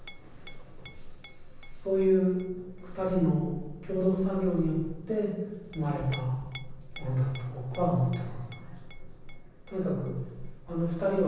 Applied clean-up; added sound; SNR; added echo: none; Chink, clink; 11 dB; reverberation time 1.1 s.